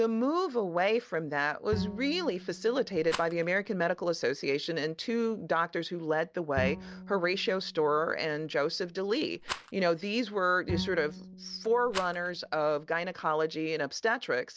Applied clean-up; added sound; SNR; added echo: none; Rattle + Bowed string instrument; 11 dB; none.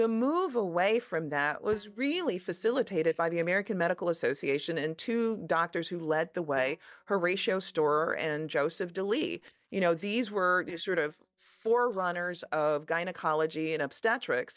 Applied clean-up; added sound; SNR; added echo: neural mask model DeepFilterNet 3.